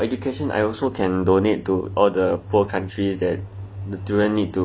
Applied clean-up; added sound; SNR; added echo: none; none; none; none.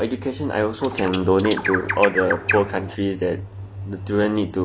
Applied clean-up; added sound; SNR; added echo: none; Bird; 5 dB; none.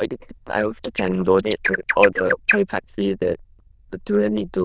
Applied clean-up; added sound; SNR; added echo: neural diffusion model UNIVERSE++.